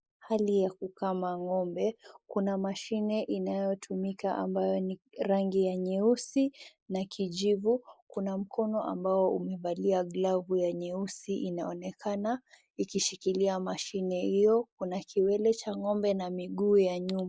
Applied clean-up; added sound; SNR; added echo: neural mask model Resemble Enhance denoiser.